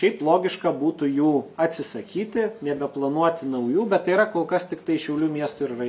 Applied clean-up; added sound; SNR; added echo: none; none; none; none.